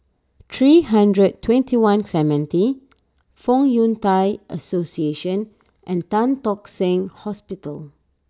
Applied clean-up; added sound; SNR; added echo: none; none; none; none.